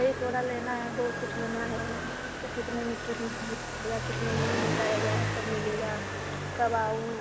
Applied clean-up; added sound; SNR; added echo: none; Motorcycle; 0 dB; none.